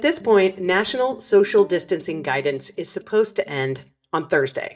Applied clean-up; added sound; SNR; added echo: neural mask model DeepFilterNet 3.